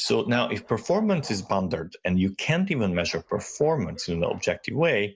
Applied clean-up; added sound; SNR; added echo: neural mask model Resemble Enhance denoiser.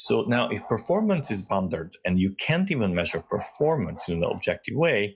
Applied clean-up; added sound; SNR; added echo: classical method log-MMSE.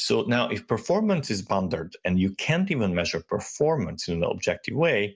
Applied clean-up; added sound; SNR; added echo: none; none; none; none.